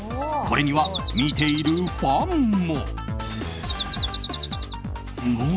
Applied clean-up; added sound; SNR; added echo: none; Bird vocalization, bird call, bird song; 2 dB; none.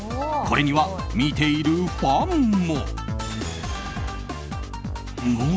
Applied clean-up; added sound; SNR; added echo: none; none; none; none.